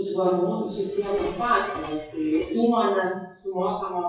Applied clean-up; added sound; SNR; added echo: classical method WPE with log-MMSE.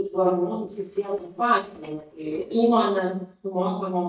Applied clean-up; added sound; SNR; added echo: neural mask model DeepFilterNet 3.